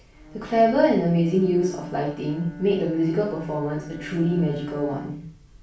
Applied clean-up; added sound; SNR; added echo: none; Bowed string instrument; 15 dB; reverberation time 0.3 s.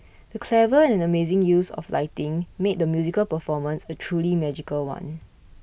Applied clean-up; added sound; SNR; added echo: none; none; none; none.